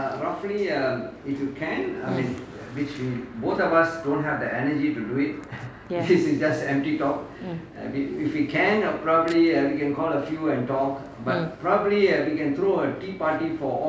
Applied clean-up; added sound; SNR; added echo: none; none; none; none.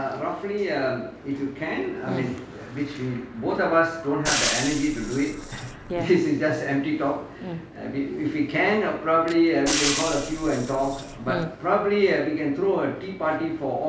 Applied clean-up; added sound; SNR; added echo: none; Frying (food); 5 dB; none.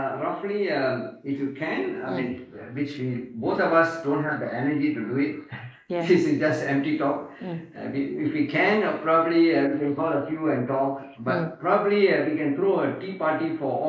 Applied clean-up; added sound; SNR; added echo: neural mask model Resemble Enhance denoiser.